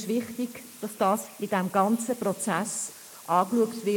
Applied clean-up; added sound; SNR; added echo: neural mask model Resemble Enhance denoiser.